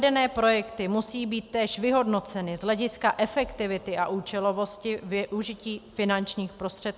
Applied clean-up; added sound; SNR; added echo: none; none; none; none.